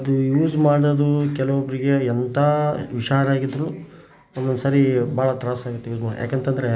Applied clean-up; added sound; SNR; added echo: none; none; none; none.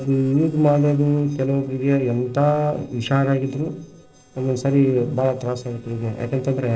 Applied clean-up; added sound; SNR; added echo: neural separator model SepFormer DNS4.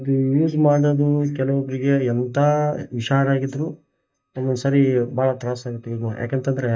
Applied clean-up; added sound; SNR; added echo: neural mask model DeepFilterNet 3.